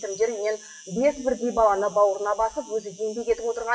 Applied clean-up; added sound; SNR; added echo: classical method WPE with log-MMSE.